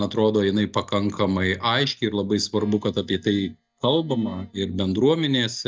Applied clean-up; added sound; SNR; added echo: neural mask model DeepFilterNet 3.